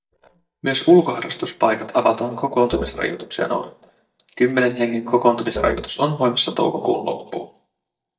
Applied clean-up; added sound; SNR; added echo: neural mask model DeepFilterNet 3.